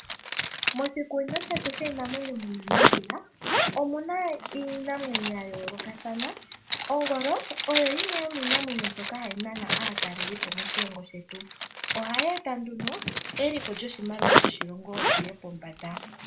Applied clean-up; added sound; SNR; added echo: none; Zipper (clothing); -3 dB; reverberation time 0.2 s.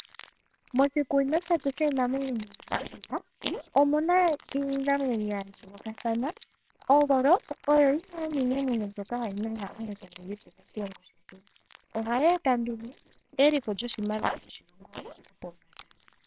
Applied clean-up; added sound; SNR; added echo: neural separator model SepFormer WHAMR!.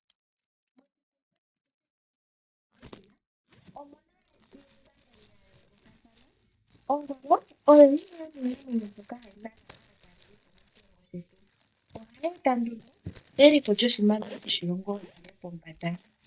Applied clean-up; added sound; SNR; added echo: neural mask model DeepFilterNet 3.